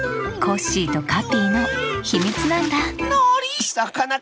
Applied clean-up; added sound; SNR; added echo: none; none; none; none.